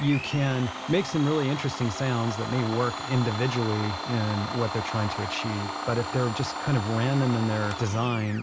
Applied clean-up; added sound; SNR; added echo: none; Domestic sounds, home sounds; 7 dB; none.